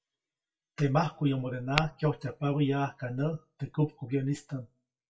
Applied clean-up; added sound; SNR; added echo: classical method WPE with log-MMSE.